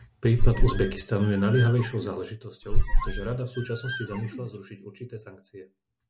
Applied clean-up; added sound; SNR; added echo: none; Squeak; -3 dB; none.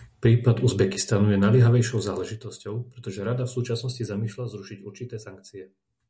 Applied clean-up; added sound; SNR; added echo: none; none; none; none.